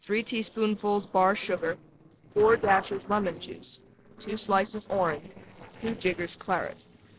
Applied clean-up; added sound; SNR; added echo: neural separator model SepFormer DNS4.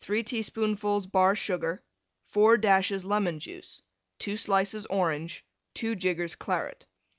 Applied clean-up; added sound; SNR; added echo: none; none; none; none.